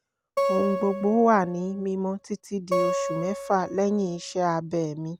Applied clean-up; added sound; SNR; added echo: none; Acoustic guitar; 5 dB; none.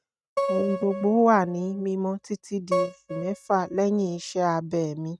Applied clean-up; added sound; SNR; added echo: neural mask model RNNoise.